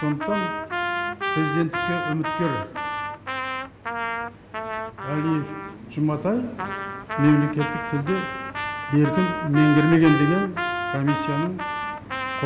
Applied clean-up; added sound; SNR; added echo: none; Trumpet; 5 dB; none.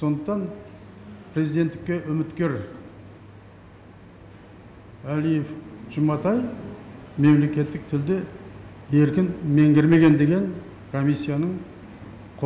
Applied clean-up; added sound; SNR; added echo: none; none; none; none.